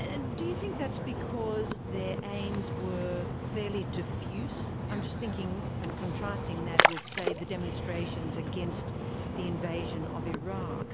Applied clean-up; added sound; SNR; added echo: none; Splash, splatter; -4 dB; none.